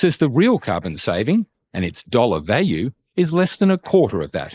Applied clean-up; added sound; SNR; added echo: neural mask model Resemble Enhance denoiser.